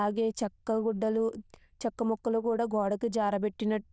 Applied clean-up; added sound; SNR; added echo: neural diffusion model UNIVERSE++.